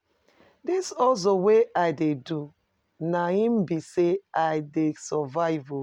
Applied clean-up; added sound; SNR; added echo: none; none; none; none.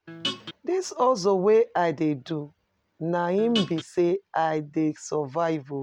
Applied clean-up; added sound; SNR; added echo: none; Guitar; 7 dB; none.